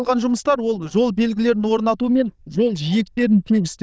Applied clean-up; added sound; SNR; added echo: neural diffusion model UNIVERSE++.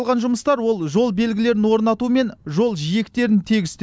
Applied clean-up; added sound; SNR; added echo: none; none; none; none.